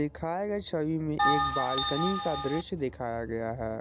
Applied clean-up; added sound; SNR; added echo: none; Bell; -3 dB; none.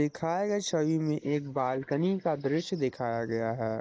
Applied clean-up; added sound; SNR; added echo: neural mask model Resemble Enhance denoiser.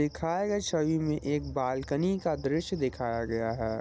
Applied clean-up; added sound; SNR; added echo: none; none; none; none.